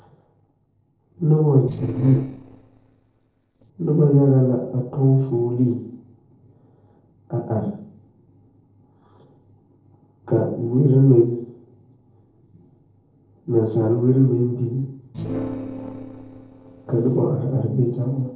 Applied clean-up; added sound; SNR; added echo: neural separator model SepFormer DNS4.